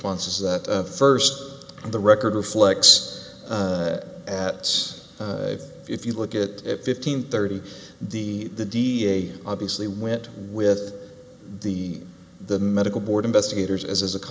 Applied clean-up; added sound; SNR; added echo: none; none; none; none.